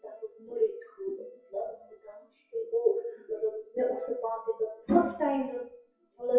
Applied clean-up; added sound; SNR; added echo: classical method WPE with log-MMSE.